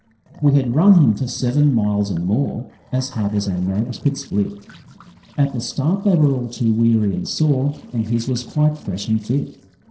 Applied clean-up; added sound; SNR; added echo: neural separator model SepFormer DNS4.